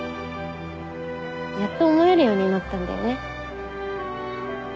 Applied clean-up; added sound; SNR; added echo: none; none; none; none.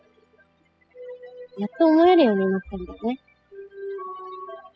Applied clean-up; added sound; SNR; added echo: classical method spectral subtraction.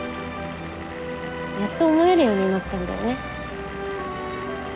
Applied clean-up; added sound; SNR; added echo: none; Engine / Vehicle; 13 dB; none.